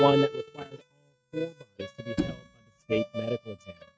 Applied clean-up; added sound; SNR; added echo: neural mask model RNNoise.